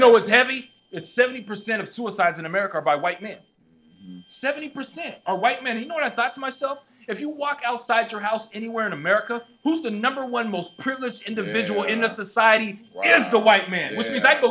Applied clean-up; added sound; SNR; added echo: neural separator model SepFormer DNS4.